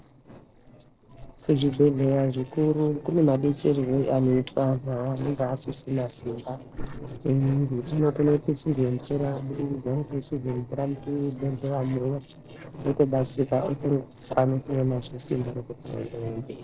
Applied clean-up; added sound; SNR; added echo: neural separator model SepFormer DNS4.